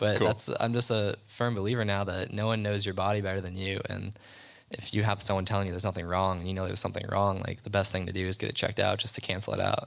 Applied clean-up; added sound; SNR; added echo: none; none; none; none.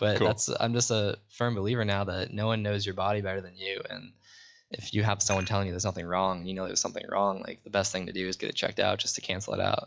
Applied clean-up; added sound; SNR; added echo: classical method log-MMSE.